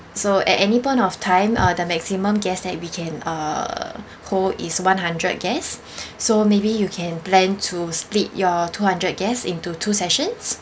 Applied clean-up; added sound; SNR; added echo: none; none; none; none.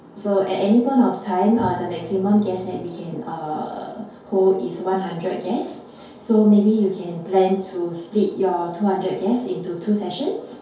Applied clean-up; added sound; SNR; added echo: none; none; none; reverberation time 2.4 s.